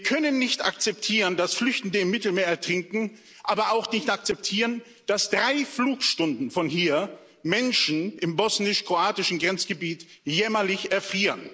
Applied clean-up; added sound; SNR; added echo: none; none; none; none.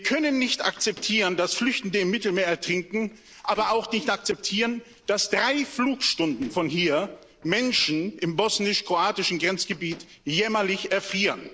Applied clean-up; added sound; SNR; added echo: neural separator model SepFormer DNS4.